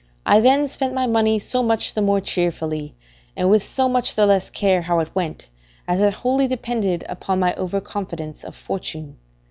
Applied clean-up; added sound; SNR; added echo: none; none; none; none.